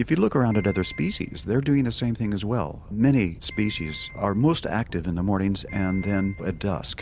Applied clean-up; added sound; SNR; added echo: none; Piano + Animal; 16 dB; none.